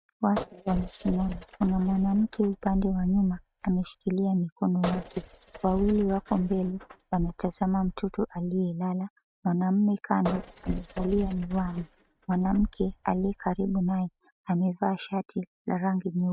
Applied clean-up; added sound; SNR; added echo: neural mask model RNNoise.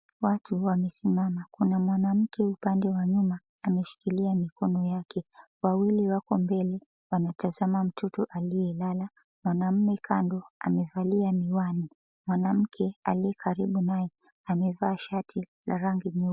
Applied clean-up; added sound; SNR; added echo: none; none; none; none.